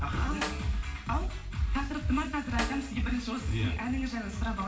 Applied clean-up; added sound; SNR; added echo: none; Snare drum; 13 dB; reverberation time 0.8 s.